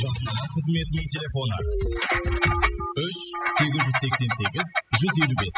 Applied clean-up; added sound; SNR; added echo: classical method spectral subtraction.